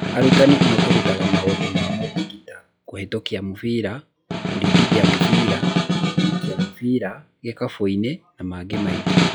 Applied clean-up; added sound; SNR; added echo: classical method log-MMSE.